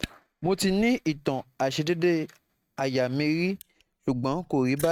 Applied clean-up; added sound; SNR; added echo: neural mask model RNNoise.